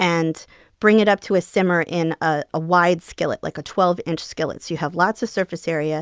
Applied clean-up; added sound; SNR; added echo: none; none; none; none.